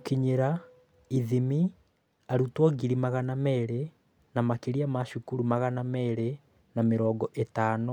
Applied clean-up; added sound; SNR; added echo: none; none; none; none.